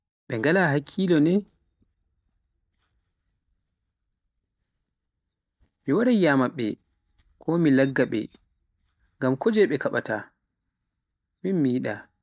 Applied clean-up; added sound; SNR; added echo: neural mask model DeepFilterNet 3.